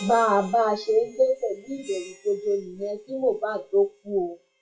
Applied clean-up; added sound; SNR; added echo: classical method WPE with log-MMSE.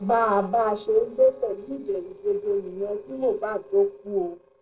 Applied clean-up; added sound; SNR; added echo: neural separator model SepFormer DNS4.